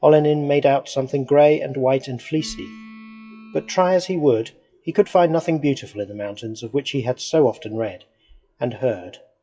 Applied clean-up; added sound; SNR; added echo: classical method WPE with log-MMSE.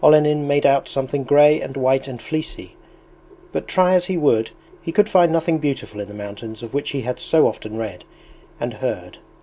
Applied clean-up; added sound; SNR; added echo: none; none; none; none.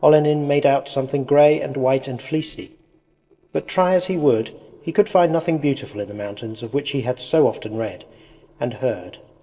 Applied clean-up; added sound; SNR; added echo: neural separator model SepFormer DNS4.